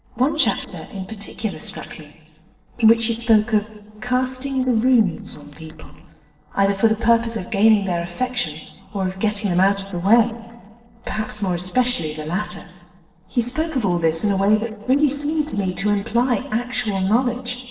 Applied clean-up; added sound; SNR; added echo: neural separator model SepFormer DNS4.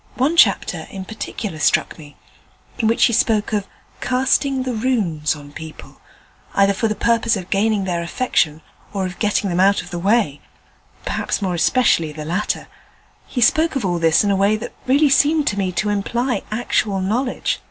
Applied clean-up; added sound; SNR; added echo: none; none; none; none.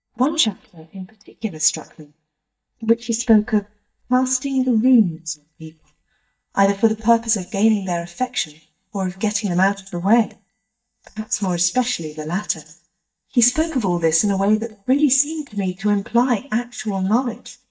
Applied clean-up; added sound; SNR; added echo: neural mask model DeepFilterNet 3.